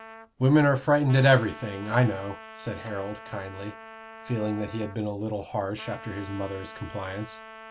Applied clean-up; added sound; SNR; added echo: none; Trumpet; 18 dB; none.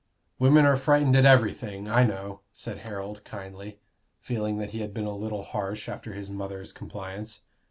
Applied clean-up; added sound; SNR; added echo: none; none; none; none.